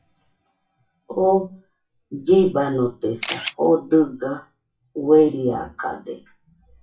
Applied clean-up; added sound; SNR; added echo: classical method WPE with log-MMSE.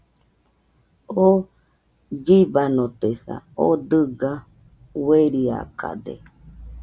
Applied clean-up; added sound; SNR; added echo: none; none; none; none.